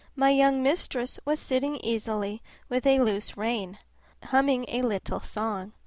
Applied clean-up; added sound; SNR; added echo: none; none; none; none.